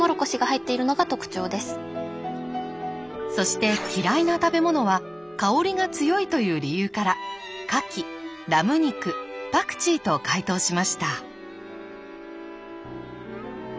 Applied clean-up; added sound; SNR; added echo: none; none; none; none.